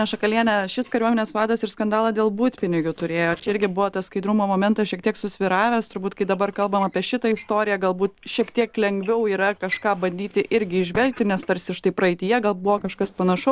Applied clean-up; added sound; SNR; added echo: neural separator model SepFormer DNS4.